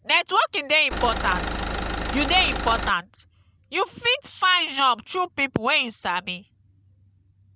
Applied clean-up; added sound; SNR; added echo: none; Engine; 3 dB; none.